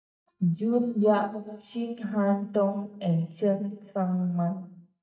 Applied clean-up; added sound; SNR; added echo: neural mask model DeepFilterNet 3.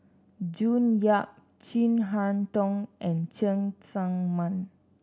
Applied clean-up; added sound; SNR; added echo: none; none; none; none.